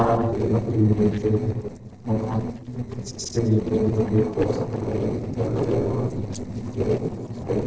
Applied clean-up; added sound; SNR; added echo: neural separator model SepFormer DNS4.